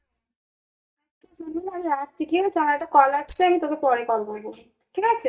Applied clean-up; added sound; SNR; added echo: neural mask model DeepFilterNet 3.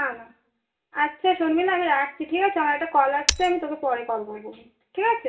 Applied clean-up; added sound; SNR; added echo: none; Shatter; 1 dB; reverberation time 0.3 s.